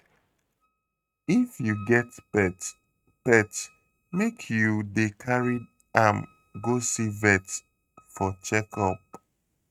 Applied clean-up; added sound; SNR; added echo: neural mask model RNNoise.